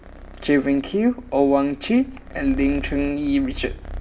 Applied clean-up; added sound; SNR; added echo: none; Purr; 12 dB; none.